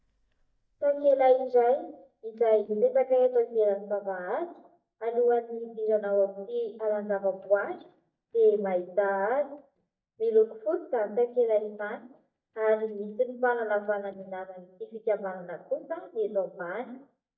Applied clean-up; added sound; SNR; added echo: neural mask model DeepFilterNet 3.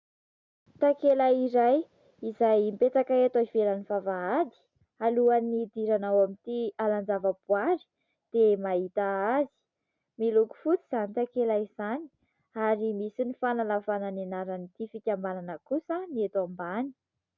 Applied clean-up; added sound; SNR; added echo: none; none; none; none.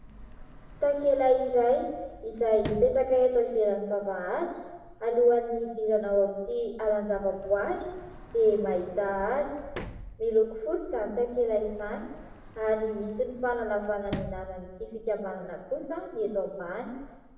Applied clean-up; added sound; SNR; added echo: none; Sliding door; 17 dB; reverberation time 1.1 s.